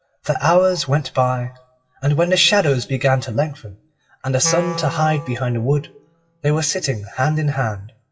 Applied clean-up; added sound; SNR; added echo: classical method WPE with log-MMSE.